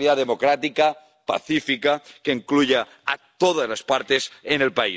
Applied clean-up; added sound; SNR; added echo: none; none; none; none.